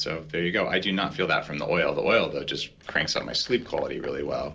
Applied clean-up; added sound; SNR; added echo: neural separator model SepFormer DNS4.